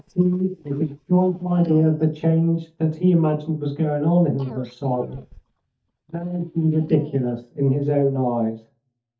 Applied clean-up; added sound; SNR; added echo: neural mask model DeepFilterNet 3.